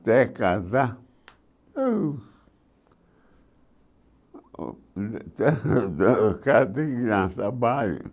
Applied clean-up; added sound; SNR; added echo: none; none; none; none.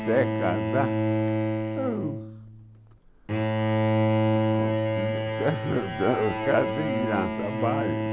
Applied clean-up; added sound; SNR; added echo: none; Bowed string instrument; -3 dB; none.